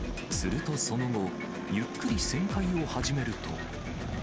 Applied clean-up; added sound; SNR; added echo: none; Drawer open or close + Wind instrument, woodwind instrument; 14 dB; none.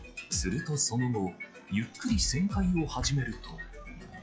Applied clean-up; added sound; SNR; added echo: classical method log-MMSE.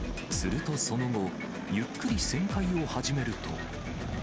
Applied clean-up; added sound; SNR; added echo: none; none; none; none.